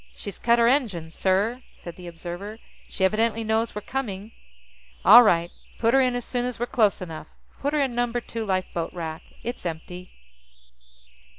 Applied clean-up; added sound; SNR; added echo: none; none; none; none.